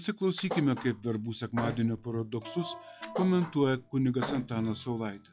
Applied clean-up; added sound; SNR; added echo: classical method log-MMSE.